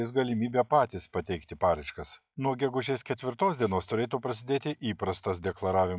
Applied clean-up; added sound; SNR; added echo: classical method log-MMSE.